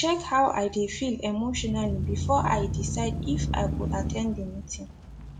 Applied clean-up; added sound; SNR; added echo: none; Engine starting / Accelerating, revving, vroom / Motor vehicle (road); 3 dB; none.